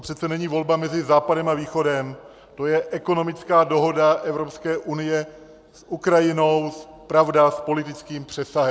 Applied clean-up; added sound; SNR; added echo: none; none; none; none.